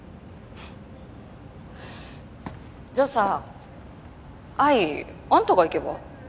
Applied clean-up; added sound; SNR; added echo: none; none; none; none.